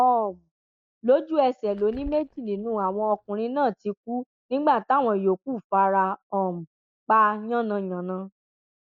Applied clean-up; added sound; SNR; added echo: neural mask model DeepFilterNet 3.